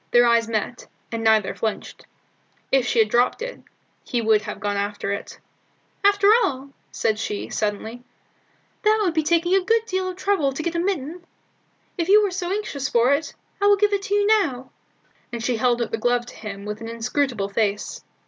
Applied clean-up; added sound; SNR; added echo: none; none; none; none.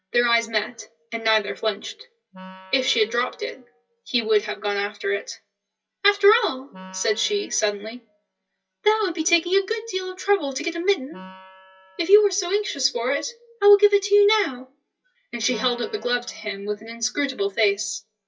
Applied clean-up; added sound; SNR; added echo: classical method WPE with log-MMSE.